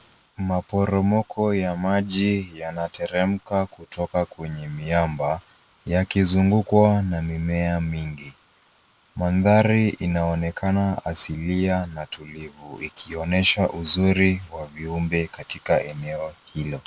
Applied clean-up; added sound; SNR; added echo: none; none; none; none.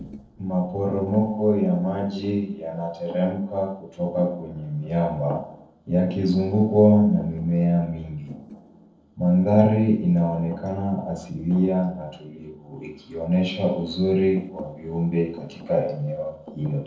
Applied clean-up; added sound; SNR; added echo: neural separator model SepFormer DNS4.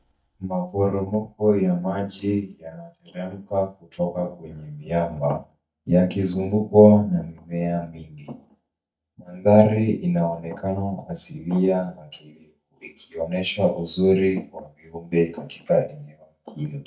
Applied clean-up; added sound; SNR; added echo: neural mask model DeepFilterNet 3.